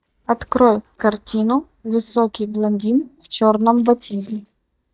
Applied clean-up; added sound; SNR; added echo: neural mask model DeepFilterNet 3.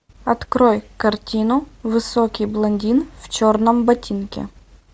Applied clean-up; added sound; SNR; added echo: none; none; none; none.